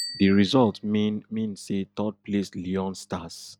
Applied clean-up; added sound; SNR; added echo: none; Bicycle bell; 19 dB; none.